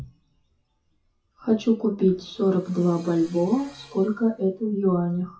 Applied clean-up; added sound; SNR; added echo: classical method WPE with log-MMSE.